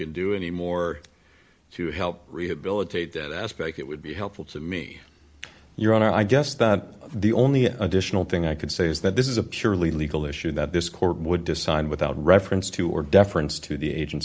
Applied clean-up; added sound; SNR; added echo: none; none; none; none.